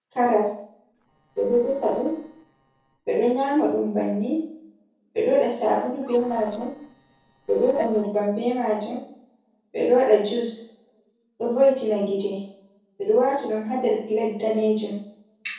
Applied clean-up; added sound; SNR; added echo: neural separator model SepFormer DNS4.